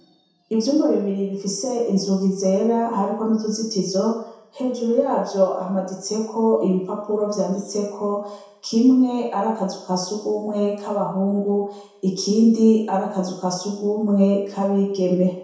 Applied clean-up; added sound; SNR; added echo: none; none; none; reverberation time 0.7 s.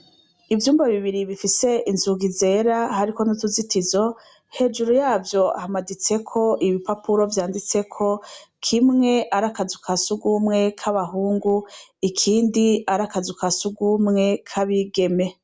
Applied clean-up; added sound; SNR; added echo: none; none; none; none.